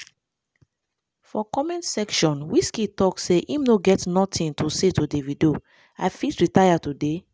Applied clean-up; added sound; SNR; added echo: none; none; none; none.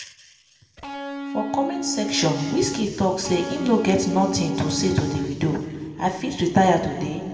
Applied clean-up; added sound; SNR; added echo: none; Electric guitar; 6 dB; reverberation time 2.1 s.